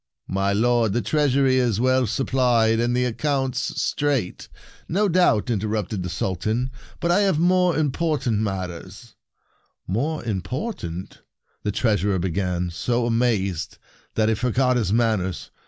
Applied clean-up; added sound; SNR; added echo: none; none; none; none.